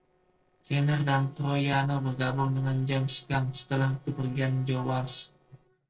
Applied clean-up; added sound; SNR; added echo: neural separator model SepFormer DNS4.